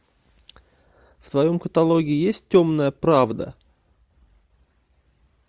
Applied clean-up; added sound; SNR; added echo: none; none; none; none.